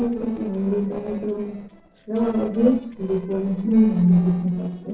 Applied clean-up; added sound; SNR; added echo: neural separator model SepFormer DNS4.